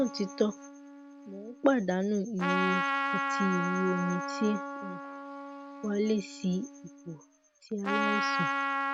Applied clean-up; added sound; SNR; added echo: none; Trumpet; 2 dB; none.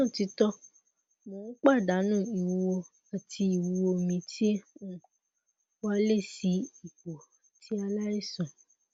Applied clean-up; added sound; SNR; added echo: none; none; none; none.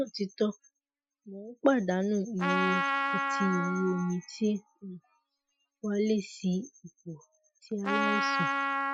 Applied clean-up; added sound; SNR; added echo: classical method Wiener filter.